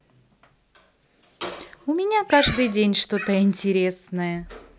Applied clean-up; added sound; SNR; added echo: none; none; none; none.